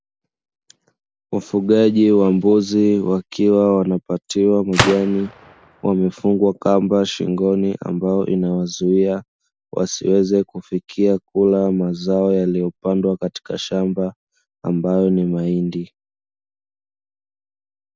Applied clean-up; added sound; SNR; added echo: none; Gunshot, gunfire; 9 dB; none.